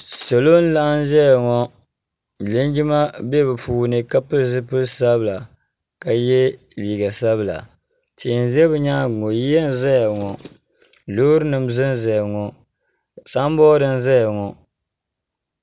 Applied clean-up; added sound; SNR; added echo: none; none; none; none.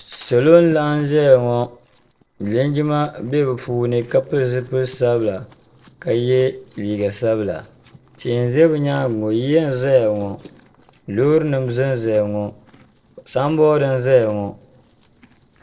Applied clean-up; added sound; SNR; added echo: neural separator model SepFormer DNS4.